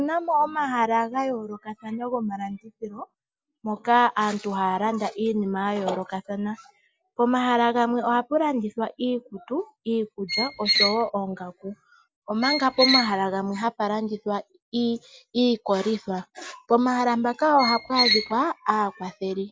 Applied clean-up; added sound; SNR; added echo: none; Squeak; 0 dB; none.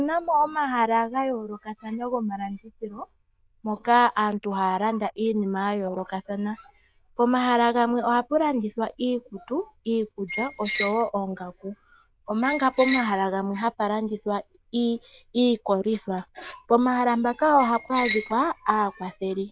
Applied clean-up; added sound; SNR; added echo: neural diffusion model UNIVERSE++.